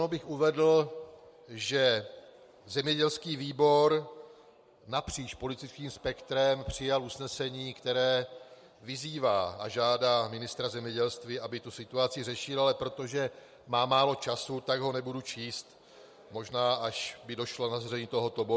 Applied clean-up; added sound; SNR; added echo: none; none; none; none.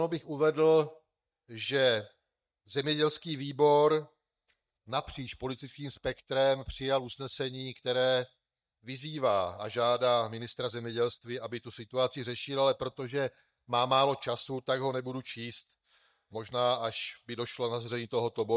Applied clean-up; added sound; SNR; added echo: neural mask model DeepFilterNet 3.